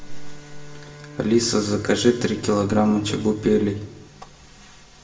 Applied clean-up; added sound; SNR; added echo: none; Bowed string instrument; 20 dB; reverberation time 0.8 s.